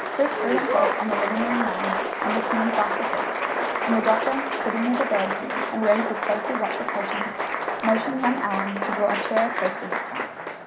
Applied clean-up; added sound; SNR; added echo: none; Applause; 0 dB; none.